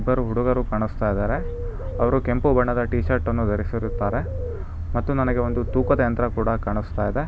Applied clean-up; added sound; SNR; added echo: none; Bird; 13 dB; none.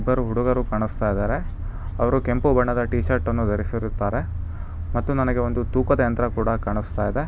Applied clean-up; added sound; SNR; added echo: none; none; none; none.